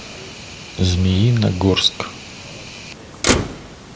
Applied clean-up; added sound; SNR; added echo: none; Motor vehicle (road); 7 dB; none.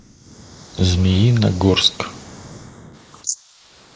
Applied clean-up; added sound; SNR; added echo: neural mask model Resemble Enhance denoiser.